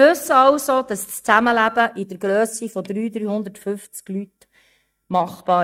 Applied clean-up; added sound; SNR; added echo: neural mask model DeepFilterNet 3.